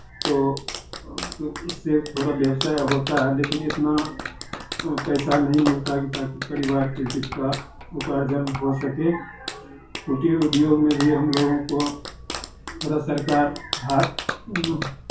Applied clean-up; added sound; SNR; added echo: none; Clapping; 10 dB; reverberation time 0.3 s.